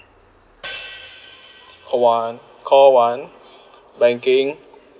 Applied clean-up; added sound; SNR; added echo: none; Hi-hat; 18 dB; none.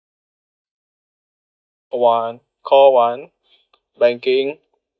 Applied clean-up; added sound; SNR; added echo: neural mask model DeepFilterNet 3.